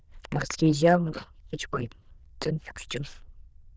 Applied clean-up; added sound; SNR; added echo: neural diffusion model UNIVERSE++.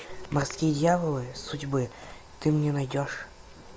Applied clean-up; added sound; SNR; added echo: none; none; none; none.